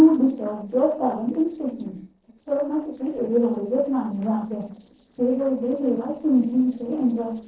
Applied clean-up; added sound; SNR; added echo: neural separator model SepFormer DNS4.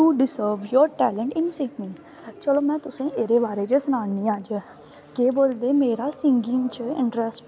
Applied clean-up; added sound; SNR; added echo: none; none; none; none.